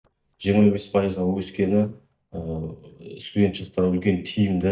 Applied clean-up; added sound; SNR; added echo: neural mask model DeepFilterNet 3.